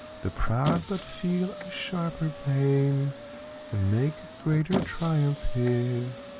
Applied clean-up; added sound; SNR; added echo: none; Squeak; 11 dB; none.